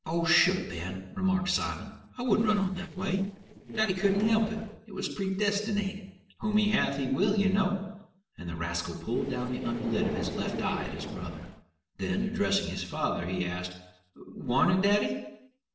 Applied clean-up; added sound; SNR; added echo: neural separator model SepFormer DNS4.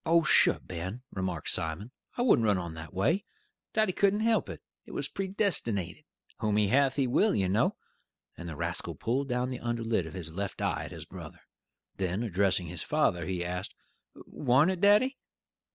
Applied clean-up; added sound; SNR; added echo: none; none; none; none.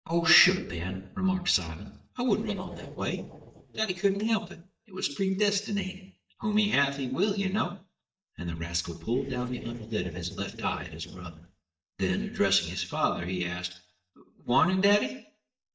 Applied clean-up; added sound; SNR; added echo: neural mask model DeepFilterNet 3.